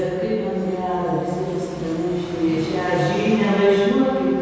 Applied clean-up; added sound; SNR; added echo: none; Fixed-wing aircraft, airplane; 17 dB; reverberation time 2.1 s.